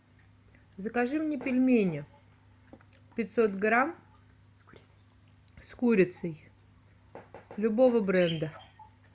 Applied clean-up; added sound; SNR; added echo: none; none; none; none.